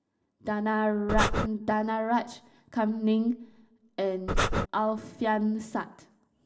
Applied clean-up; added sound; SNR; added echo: none; Breathing; -4 dB; reverberation time 0.5 s.